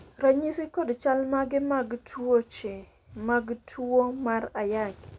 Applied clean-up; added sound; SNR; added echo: none; none; none; none.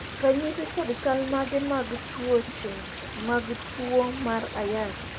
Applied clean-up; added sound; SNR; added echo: none; Stream; 8 dB; none.